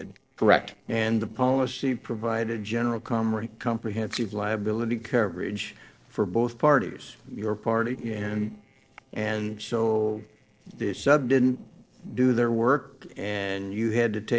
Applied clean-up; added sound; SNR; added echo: neural separator model SepFormer DNS4.